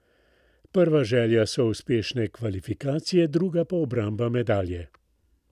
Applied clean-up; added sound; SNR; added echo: none; none; none; none.